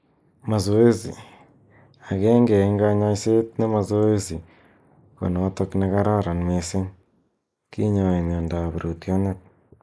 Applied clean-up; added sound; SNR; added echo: neural mask model Resemble Enhance denoiser.